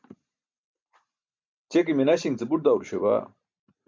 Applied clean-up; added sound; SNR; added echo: none; none; none; none.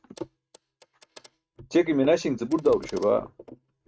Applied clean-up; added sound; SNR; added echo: neural mask model RNNoise.